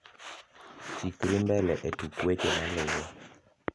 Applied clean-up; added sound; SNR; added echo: none; none; none; none.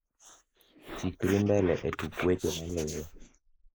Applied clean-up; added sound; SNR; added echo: neural mask model Resemble Enhance denoiser.